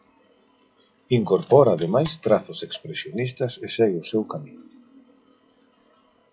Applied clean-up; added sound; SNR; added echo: classical method log-MMSE.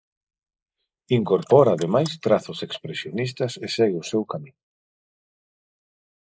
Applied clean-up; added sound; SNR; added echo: neural mask model Resemble Enhance denoiser.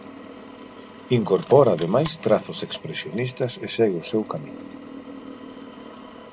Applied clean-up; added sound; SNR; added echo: none; Drill; 15 dB; none.